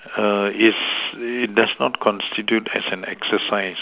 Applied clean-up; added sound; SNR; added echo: none; none; none; none.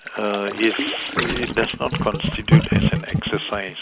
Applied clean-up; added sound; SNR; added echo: none; Gurgling; -2 dB; none.